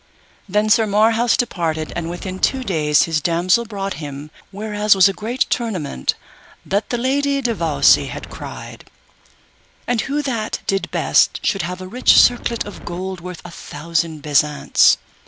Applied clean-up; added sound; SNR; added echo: none; Wind; 13 dB; none.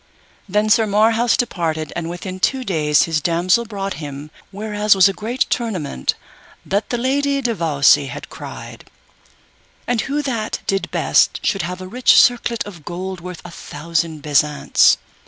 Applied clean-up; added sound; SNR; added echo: none; none; none; none.